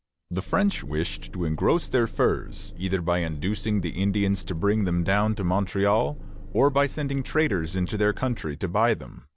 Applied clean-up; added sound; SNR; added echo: none; Engine; 10 dB; none.